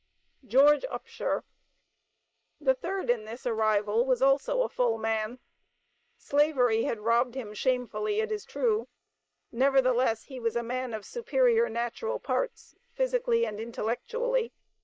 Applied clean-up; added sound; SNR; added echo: neural mask model Resemble Enhance denoiser.